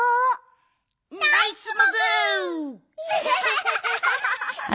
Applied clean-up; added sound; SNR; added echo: none; none; none; none.